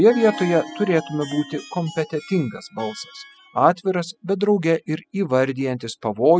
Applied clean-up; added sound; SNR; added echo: classical method spectral subtraction.